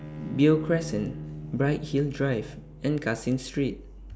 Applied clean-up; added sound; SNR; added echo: none; Bowed string instrument; 12 dB; none.